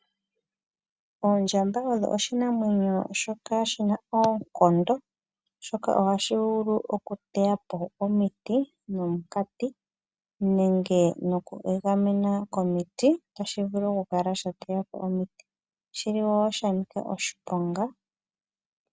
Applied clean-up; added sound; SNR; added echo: none; none; none; none.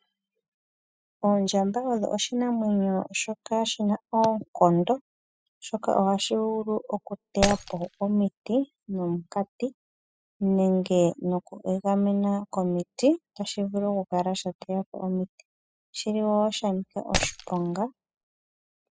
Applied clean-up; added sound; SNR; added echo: classical method spectral subtraction.